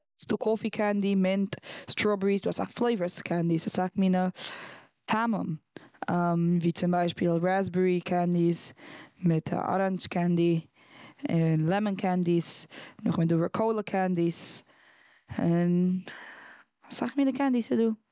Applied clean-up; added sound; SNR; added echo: none; none; none; none.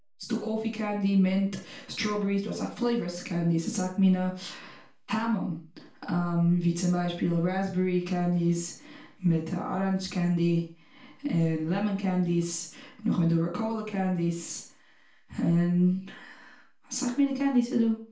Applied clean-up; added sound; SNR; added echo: none; none; none; reverberation time 0.4 s.